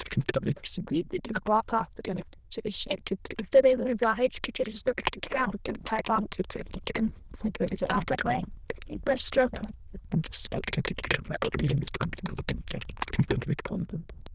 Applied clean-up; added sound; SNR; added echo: neural diffusion model UNIVERSE++.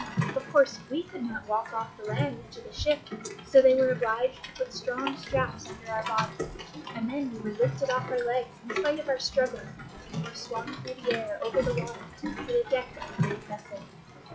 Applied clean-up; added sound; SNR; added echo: classical method log-MMSE.